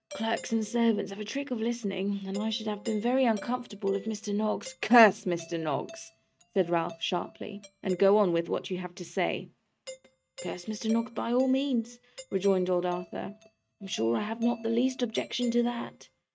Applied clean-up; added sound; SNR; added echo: neural mask model RNNoise.